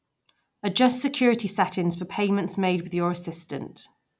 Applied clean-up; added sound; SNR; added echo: none; none; none; none.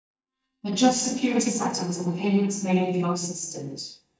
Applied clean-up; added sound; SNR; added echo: neural mask model DeepFilterNet 3.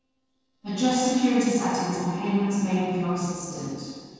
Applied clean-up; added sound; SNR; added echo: neural separator model SepFormer DNS4.